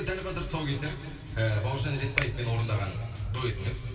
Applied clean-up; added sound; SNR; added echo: none; Finger snapping; 7 dB; reverberation time 2.5 s.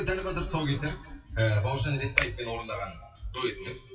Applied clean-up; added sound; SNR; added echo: classical method WPE with log-MMSE.